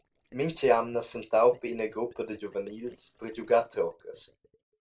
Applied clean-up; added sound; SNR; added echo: neural separator model SepFormer DNS4.